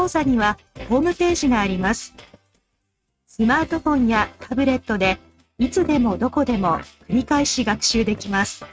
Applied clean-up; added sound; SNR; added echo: neural mask model RNNoise.